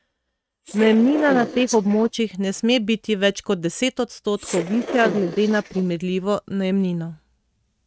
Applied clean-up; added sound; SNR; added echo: neural mask model RNNoise.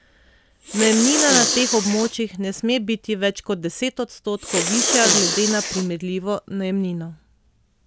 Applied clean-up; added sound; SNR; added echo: none; Respiratory sounds; 1 dB; none.